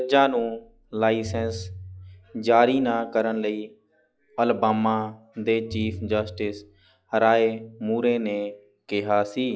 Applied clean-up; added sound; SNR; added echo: classical method log-MMSE.